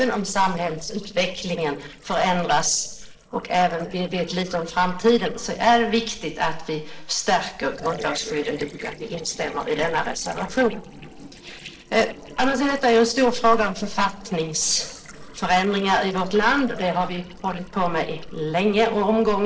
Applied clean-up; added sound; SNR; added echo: neural separator model SepFormer DNS4.